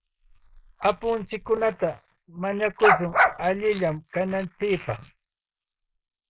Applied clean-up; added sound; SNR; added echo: neural mask model Resemble Enhance denoiser.